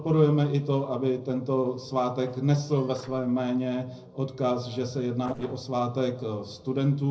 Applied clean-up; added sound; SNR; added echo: neural separator model SepFormer DNS4.